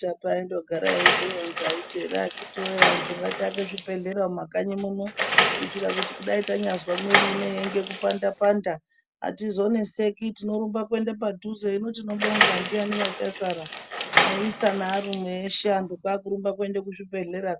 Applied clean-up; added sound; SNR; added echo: none; Door; -1 dB; none.